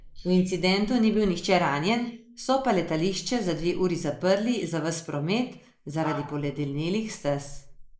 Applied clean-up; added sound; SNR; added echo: neural mask model Resemble Enhance denoiser.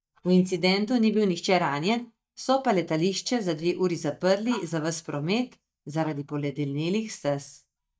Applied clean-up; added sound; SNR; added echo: neural mask model DeepFilterNet 3.